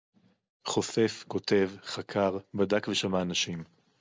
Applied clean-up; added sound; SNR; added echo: none; none; none; none.